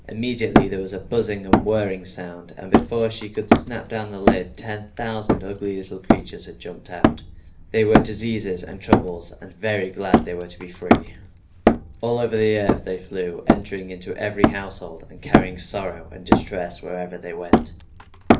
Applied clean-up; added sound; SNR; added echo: none; Hammer; -4 dB; reverberation time 0.3 s.